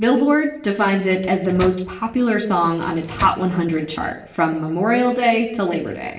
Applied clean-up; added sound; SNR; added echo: none; Microwave oven; 16 dB; reverberation time 0.8 s.